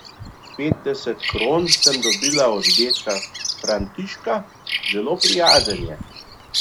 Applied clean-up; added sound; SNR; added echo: none; Bird vocalization, bird call, bird song; -1 dB; none.